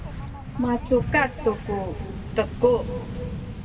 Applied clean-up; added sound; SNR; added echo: none; Waves, surf; 7 dB; reverberation time 1.7 s.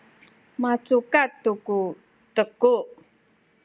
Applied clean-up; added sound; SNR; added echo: none; none; none; none.